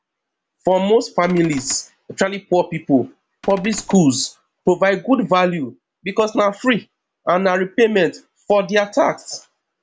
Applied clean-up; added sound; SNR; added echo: none; Cupboard open or close / Door; 18 dB; none.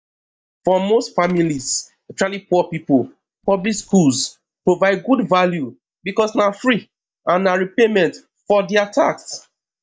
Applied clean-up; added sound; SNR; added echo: neural mask model DeepFilterNet 3.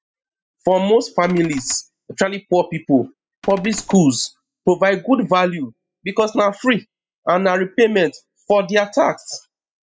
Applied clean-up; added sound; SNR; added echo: classical method spectral subtraction.